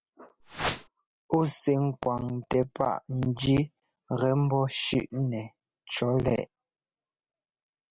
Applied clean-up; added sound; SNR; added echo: none; Whoosh, swoosh, swish; 3 dB; none.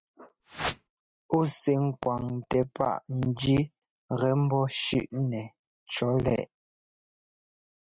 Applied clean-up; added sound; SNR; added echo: neural mask model RNNoise.